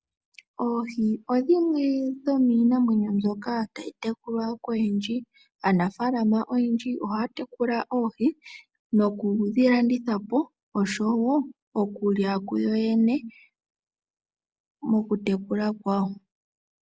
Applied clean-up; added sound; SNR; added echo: none; none; none; none.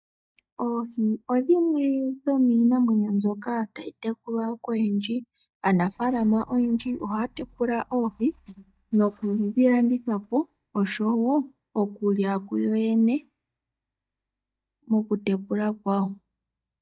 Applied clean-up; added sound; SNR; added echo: neural mask model DeepFilterNet 3.